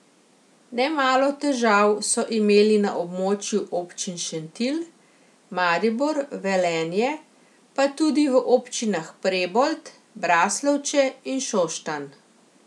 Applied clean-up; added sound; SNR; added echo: none; none; none; none.